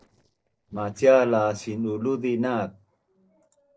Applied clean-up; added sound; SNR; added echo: neural separator model SepFormer DNS4.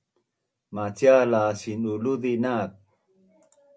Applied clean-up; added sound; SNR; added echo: none; none; none; none.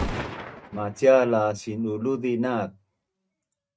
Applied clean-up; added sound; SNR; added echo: neural mask model RNNoise.